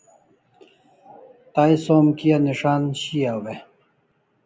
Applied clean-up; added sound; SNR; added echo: none; none; none; none.